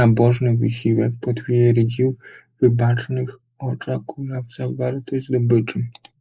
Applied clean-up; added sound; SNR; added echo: neural mask model Resemble Enhance denoiser.